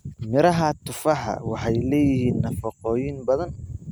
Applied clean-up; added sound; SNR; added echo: none; none; none; none.